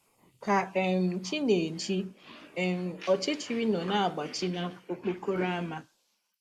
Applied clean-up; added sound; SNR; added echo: neural mask model Resemble Enhance denoiser.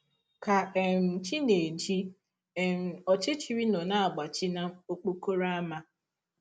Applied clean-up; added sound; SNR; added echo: none; none; none; none.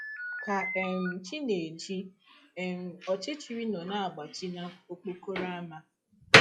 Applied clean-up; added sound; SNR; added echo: classical method log-MMSE.